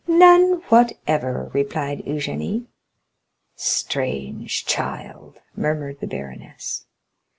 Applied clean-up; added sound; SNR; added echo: none; none; none; none.